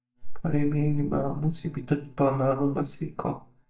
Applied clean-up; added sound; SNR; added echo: neural mask model DeepFilterNet 3.